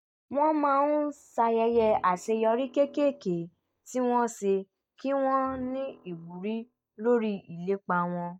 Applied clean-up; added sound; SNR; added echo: neural mask model DeepFilterNet 3.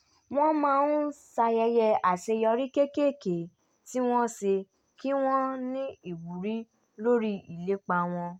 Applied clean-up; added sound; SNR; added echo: none; none; none; none.